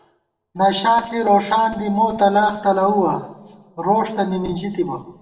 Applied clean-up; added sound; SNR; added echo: none; none; none; reverberation time 0.8 s.